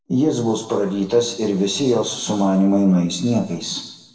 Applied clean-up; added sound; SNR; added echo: neural separator model SepFormer DNS4.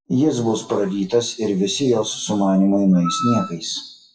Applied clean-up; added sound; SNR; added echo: classical method WPE with log-MMSE.